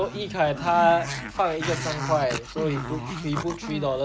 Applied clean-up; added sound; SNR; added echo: none; Growling; 8 dB; none.